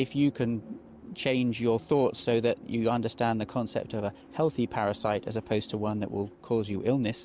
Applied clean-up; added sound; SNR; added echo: none; none; none; none.